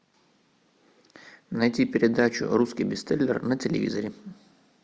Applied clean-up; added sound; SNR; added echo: none; none; none; none.